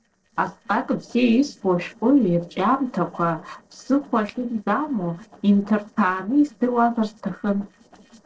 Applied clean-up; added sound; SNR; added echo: neural separator model SepFormer DNS4.